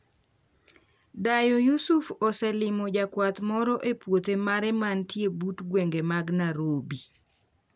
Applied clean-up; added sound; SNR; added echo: none; none; none; none.